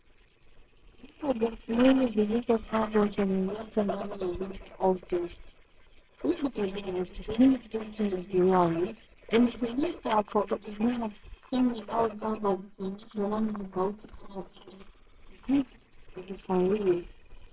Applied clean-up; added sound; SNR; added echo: neural separator model SepFormer WHAMR!.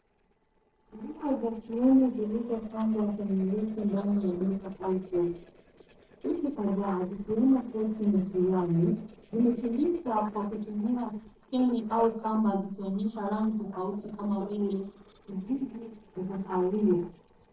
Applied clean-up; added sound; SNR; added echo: neural separator model SepFormer DNS4.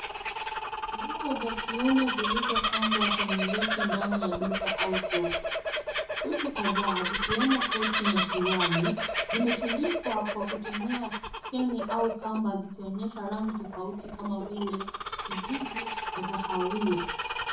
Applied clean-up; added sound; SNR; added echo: none; Bird vocalization, bird call, bird song; 0 dB; reverberation time 0.6 s.